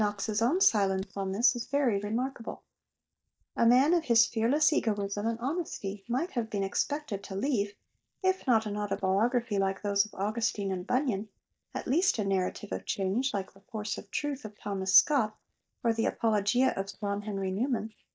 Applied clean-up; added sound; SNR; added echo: neural mask model DeepFilterNet 3.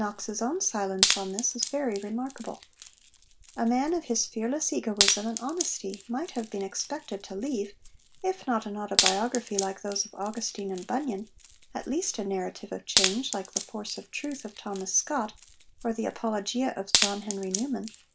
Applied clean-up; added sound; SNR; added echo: none; Wood; 3 dB; none.